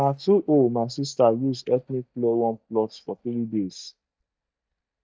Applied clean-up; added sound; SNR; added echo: neural mask model DeepFilterNet 3.